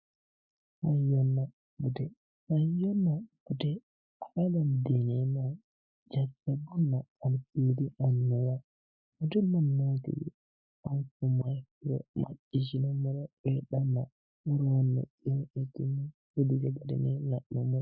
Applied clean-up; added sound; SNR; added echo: neural mask model Resemble Enhance denoiser.